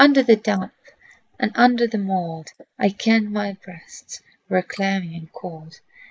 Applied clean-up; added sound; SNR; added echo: neural mask model Resemble Enhance denoiser.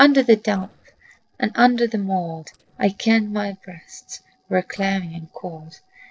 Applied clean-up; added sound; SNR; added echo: neural separator model SepFormer DNS4.